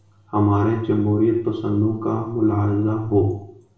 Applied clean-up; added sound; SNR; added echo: none; none; none; reverberation time 0.7 s.